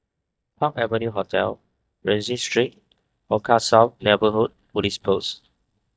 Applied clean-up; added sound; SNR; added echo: neural mask model DeepFilterNet 3.